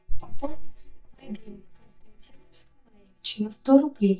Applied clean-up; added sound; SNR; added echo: neural mask model DeepFilterNet 3.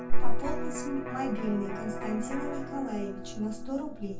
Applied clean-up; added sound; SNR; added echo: none; Electric guitar; 13 dB; reverberation time 0.2 s.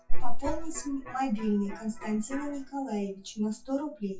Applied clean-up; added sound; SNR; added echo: classical method WPE with log-MMSE.